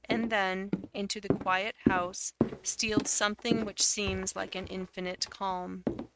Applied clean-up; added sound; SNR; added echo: neural mask model RNNoise.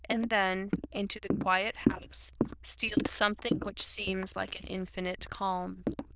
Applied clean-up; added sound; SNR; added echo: neural diffusion model UNIVERSE++.